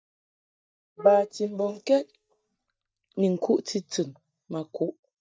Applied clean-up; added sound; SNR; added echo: neural mask model DeepFilterNet 3.